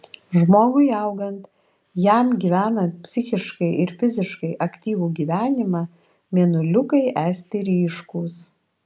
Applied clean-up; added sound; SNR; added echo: none; none; none; none.